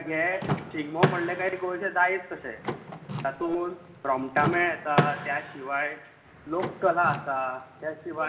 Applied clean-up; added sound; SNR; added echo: none; Door / Car; 5 dB; reverberation time 1.1 s.